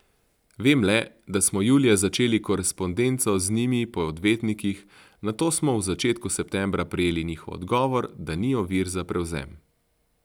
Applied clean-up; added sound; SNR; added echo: none; none; none; none.